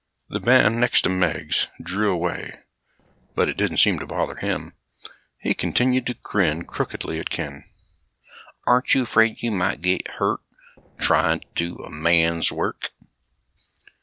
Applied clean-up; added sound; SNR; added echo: neural separator model SepFormer DNS4.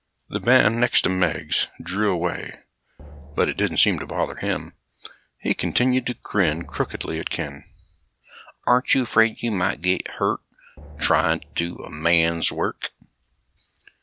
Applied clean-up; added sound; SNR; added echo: none; Drum; 20 dB; none.